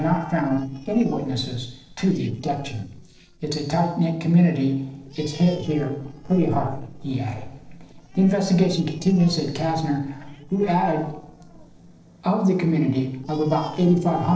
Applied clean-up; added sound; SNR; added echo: neural separator model SepFormer DNS4.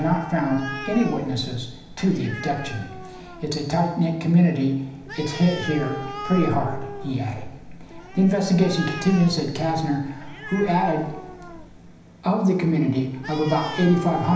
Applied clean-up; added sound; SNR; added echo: none; Animal; 13 dB; reverberation time 0.9 s.